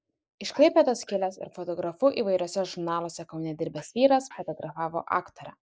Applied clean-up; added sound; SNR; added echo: neural mask model Resemble Enhance denoiser.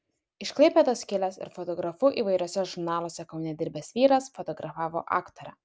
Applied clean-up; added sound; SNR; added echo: none; none; none; none.